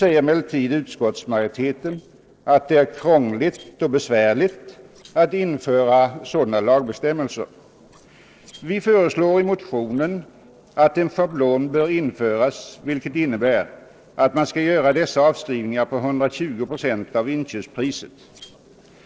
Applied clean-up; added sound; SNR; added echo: neural separator model SepFormer DNS4.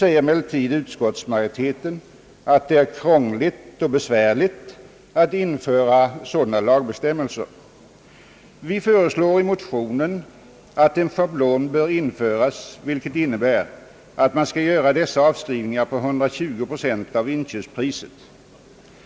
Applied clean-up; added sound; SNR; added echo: none; none; none; none.